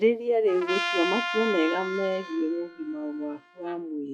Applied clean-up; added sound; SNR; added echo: classical method log-MMSE.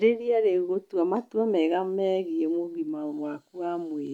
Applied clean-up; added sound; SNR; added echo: none; none; none; none.